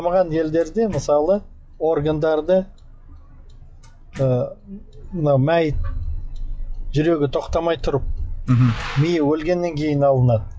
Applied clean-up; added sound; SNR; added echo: classical method log-MMSE.